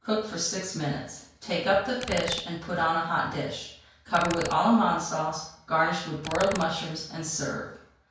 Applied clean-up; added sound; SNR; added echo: none; Computer keyboard; 13 dB; reverberation time 0.5 s.